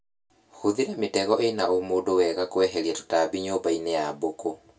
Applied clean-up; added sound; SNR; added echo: none; none; none; reverberation time 0.2 s.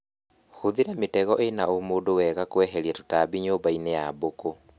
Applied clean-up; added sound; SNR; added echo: none; none; none; none.